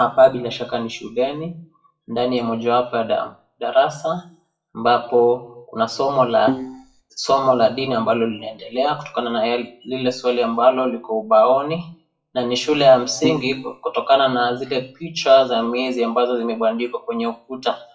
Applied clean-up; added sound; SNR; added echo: classical method WPE with log-MMSE.